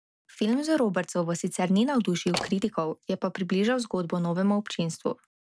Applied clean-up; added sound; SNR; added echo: none; Slam; 10 dB; none.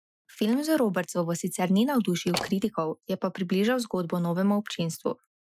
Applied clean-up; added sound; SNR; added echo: classical method Wiener filter.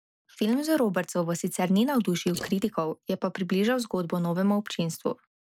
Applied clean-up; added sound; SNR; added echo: neural mask model Resemble Enhance denoiser.